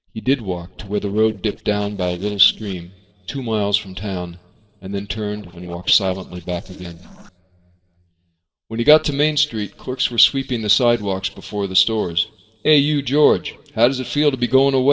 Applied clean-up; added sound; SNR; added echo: neural separator model SepFormer DNS4.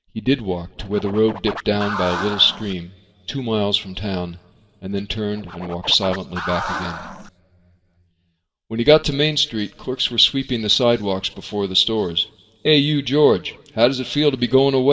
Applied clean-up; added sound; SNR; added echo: none; Scratching (performance technique); 9 dB; reverberation time 2.1 s.